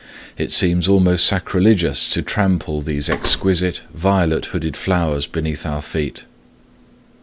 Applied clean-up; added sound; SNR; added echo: none; Slam; 13 dB; none.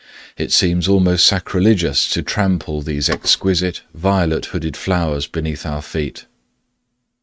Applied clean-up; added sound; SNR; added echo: neural mask model RNNoise.